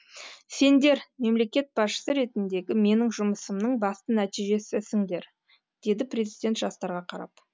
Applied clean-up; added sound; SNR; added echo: none; none; none; none.